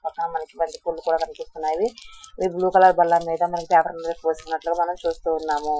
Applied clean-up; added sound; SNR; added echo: classical method Wiener filter.